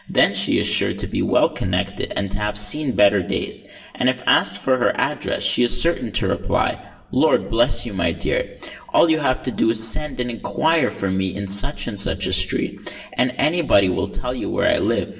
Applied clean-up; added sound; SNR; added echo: none; none; none; reverberation time 0.9 s.